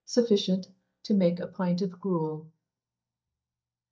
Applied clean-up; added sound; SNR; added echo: neural mask model DeepFilterNet 3.